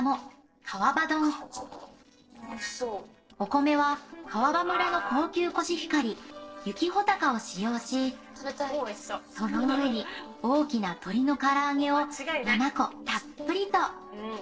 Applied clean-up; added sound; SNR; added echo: neural separator model SepFormer DNS4.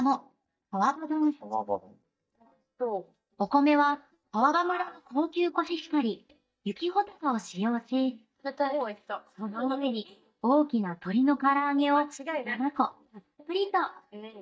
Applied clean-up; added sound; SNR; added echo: neural mask model DeepFilterNet 3.